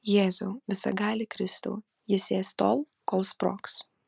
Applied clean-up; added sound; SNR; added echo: none; none; none; none.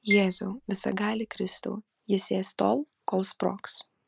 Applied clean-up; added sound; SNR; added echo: none; Marimba, xylophone; 8 dB; none.